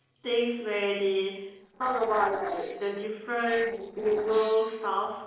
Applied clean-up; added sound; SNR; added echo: neural separator model SepFormer DNS4.